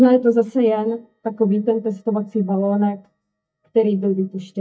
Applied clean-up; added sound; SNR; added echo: neural mask model DeepFilterNet 3.